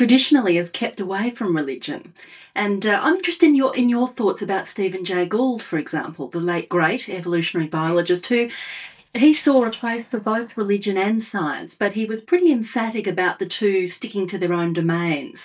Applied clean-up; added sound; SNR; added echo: neural mask model DeepFilterNet 3.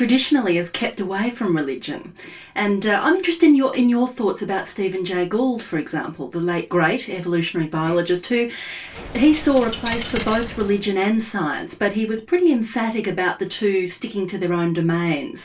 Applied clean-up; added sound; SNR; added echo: none; Coin (dropping); 11 dB; reverberation time 0.2 s.